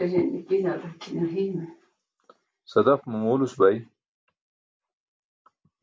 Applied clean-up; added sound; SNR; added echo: none; none; none; none.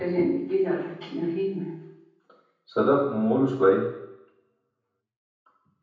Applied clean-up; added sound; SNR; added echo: none; none; none; reverberation time 0.8 s.